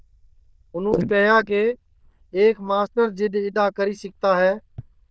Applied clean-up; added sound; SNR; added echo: neural diffusion model UNIVERSE++.